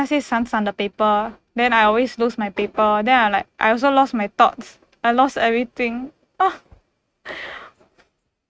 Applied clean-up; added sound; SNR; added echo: neural mask model RNNoise.